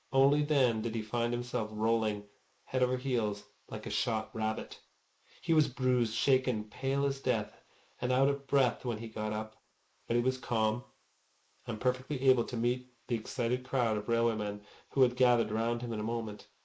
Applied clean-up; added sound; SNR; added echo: neural mask model Resemble Enhance denoiser.